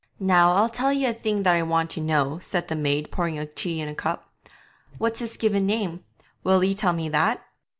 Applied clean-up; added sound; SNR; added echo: none; none; none; none.